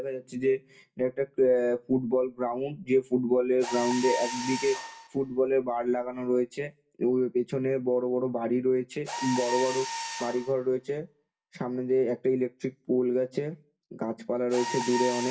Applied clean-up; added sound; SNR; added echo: none; Mechanisms; 12 dB; reverberation time 0.2 s.